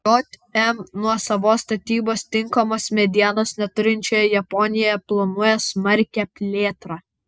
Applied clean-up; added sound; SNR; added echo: none; none; none; none.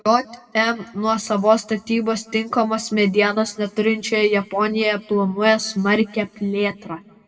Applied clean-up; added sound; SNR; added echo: none; none; none; reverberation time 2.2 s.